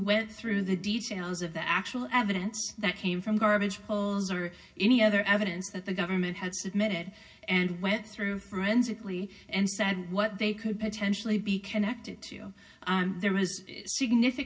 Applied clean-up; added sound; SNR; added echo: none; Piano; 17 dB; reverberation time 0.4 s.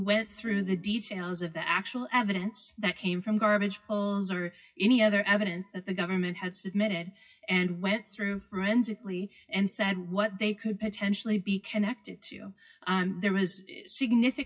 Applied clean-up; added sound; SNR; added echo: classical method WPE with log-MMSE.